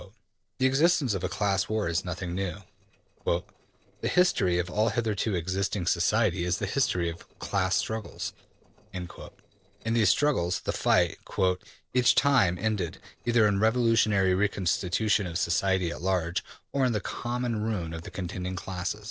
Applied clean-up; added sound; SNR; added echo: neural separator model SepFormer DNS4.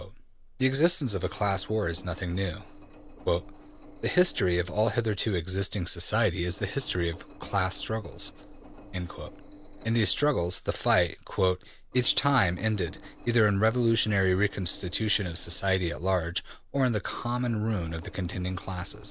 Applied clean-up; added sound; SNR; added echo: none; Engine; 19 dB; none.